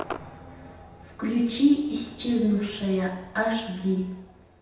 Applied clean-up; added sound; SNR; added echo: none; Crowd / Cheering / Fireworks; 17 dB; reverberation time 0.8 s.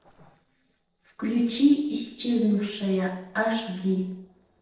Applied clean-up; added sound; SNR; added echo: neural separator model SepFormer DNS4.